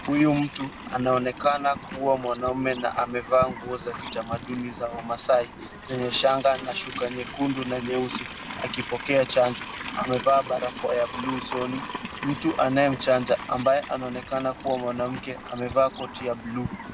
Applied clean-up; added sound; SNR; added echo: none; Livestock, farm animals, working animals; 11 dB; none.